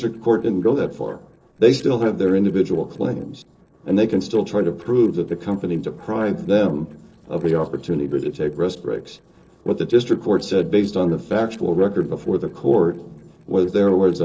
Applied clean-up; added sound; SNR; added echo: neural separator model SepFormer DNS4.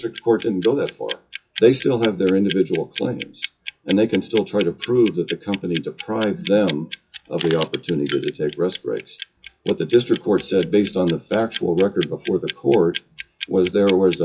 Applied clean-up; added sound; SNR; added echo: classical method WPE with log-MMSE.